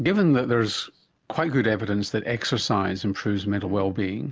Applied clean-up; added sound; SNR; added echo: none; none; none; none.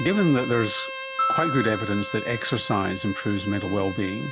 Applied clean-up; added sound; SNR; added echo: none; Bowed string instrument + Glockenspiel; 6 dB; none.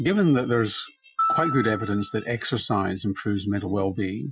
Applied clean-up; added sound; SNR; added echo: classical method Wiener filter.